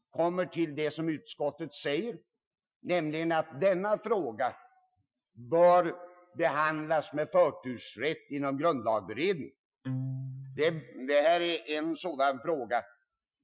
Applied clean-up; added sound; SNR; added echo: classical method Wiener filter.